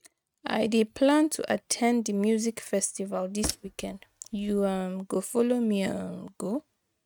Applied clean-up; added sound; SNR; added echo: neural mask model RNNoise.